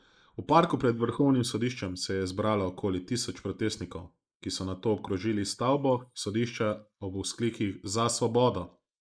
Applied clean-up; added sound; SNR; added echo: neural mask model Resemble Enhance denoiser.